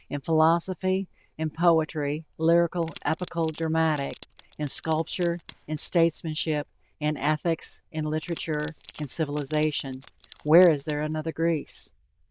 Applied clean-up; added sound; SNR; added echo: neural diffusion model UNIVERSE++.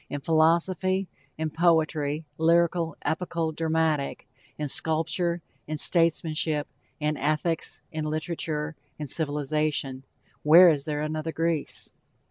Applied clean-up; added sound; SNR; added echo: none; none; none; none.